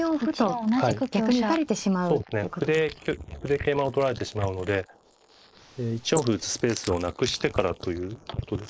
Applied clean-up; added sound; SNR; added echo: neural mask model Resemble Enhance denoiser.